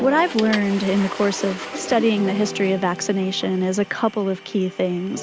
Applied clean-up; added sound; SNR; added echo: none; Toilet flush / Water; 13 dB; none.